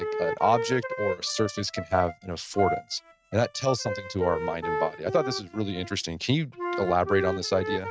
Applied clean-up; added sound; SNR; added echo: neural mask model RNNoise.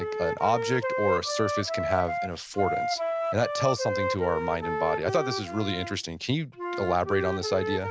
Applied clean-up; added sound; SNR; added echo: none; Wind instrument, woodwind instrument; 2 dB; none.